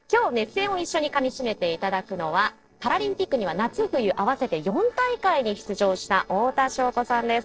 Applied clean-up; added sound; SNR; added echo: neural separator model SepFormer DNS4.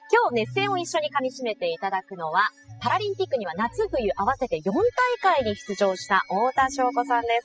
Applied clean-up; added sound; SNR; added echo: classical method spectral subtraction.